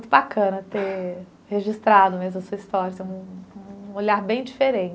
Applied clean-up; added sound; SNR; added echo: none; none; none; none.